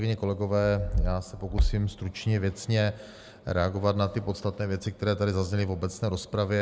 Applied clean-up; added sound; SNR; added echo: none; none; none; none.